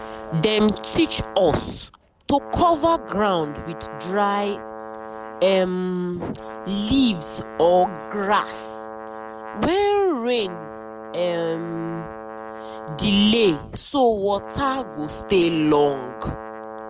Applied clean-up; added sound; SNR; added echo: none; Brass instrument; 14 dB; none.